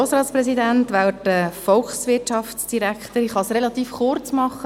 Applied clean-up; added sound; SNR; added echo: none; none; none; none.